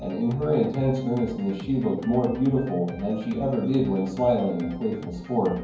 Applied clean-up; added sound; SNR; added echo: none; Drum kit; 18 dB; reverberation time 0.9 s.